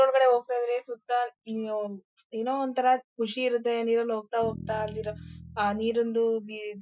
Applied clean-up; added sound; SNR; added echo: classical method Wiener filter.